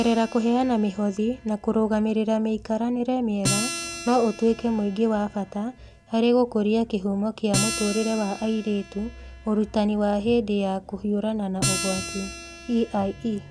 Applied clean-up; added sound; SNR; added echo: none; Acoustic guitar; 10 dB; none.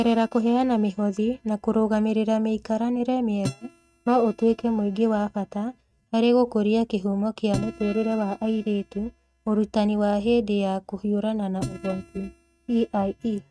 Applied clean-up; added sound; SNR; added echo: neural mask model RNNoise.